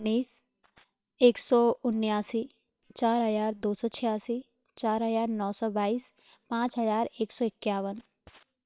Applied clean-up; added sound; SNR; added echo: neural separator model SepFormer WHAM!.